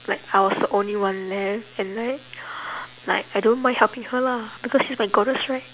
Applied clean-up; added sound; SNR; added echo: none; none; none; none.